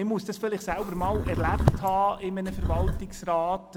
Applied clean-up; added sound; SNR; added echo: none; Livestock, farm animals, working animals; 3 dB; none.